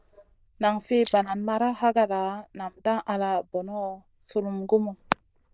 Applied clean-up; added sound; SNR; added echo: neural diffusion model UNIVERSE++.